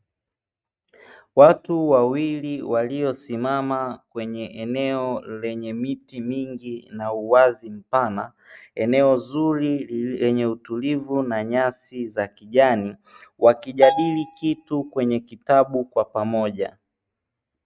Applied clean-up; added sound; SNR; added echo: neural mask model RNNoise.